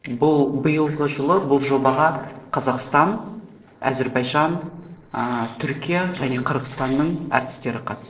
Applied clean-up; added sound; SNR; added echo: neural separator model SepFormer DNS4.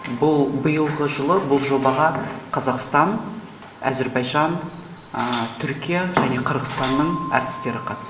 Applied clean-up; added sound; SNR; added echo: none; Keyboard (musical); 17 dB; reverberation time 0.5 s.